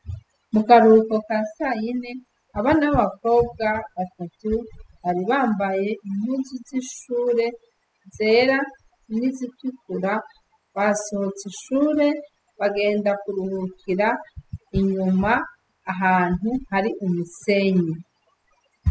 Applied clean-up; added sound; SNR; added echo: classical method spectral subtraction.